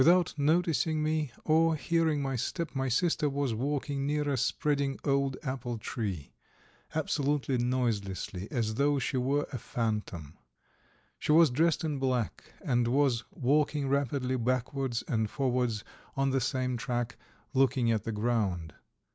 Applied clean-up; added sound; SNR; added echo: none; none; none; none.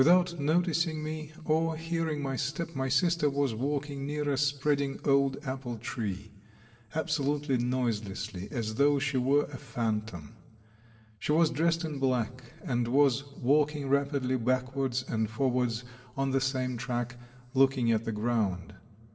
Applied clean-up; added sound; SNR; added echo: none; none; none; reverberation time 1.7 s.